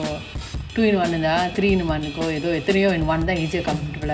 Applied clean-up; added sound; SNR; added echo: none; Drum / Drum kit; 10 dB; reverberation time 0.7 s.